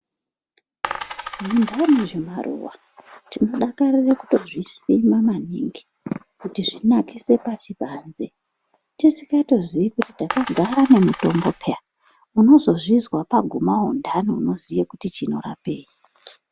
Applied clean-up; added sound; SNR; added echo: none; Coin (dropping); 11 dB; none.